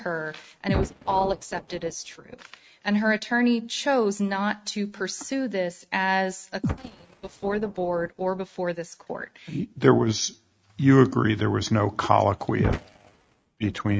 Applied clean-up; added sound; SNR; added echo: neural mask model RNNoise.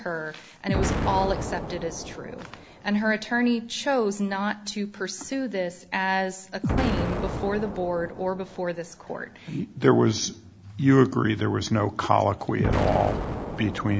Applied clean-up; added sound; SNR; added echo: none; Explosion; 7 dB; none.